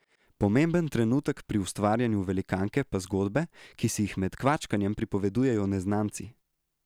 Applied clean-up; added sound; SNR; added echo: none; none; none; none.